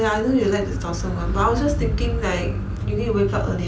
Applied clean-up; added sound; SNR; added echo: none; none; none; none.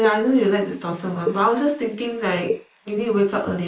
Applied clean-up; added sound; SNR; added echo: neural mask model Resemble Enhance denoiser.